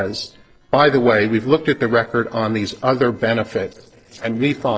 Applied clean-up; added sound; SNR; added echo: neural separator model SepFormer DNS4.